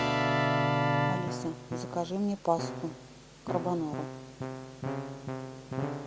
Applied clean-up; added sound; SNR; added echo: none; Keyboard (musical); -4 dB; none.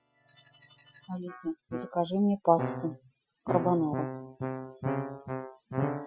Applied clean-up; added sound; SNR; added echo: classical method Wiener filter.